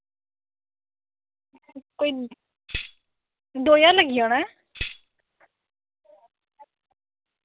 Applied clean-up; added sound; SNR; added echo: none; Tambourine; 11 dB; none.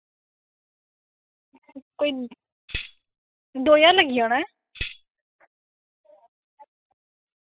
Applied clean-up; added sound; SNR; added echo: classical method spectral subtraction.